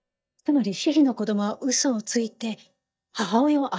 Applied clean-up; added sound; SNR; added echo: neural mask model DeepFilterNet 3.